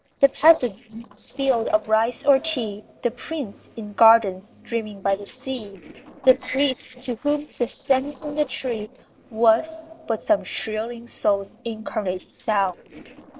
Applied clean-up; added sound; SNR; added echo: neural separator model SepFormer DNS4.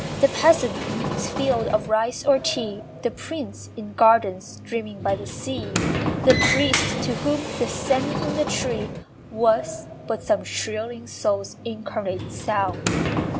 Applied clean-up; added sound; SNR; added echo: none; Sliding door; 4 dB; none.